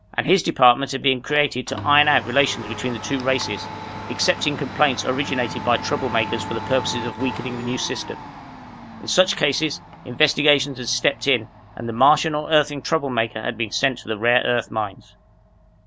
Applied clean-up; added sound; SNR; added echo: none; Domestic sounds, home sounds; 13 dB; none.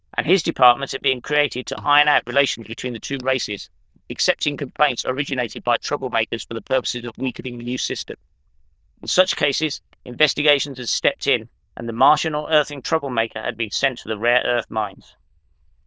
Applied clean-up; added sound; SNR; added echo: neural diffusion model UNIVERSE++.